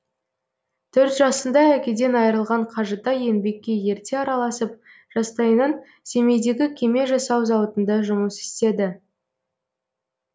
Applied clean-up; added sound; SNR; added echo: none; none; none; none.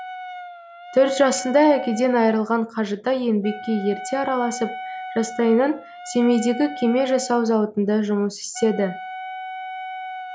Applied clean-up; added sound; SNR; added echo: none; Wind instrument, woodwind instrument; 13 dB; none.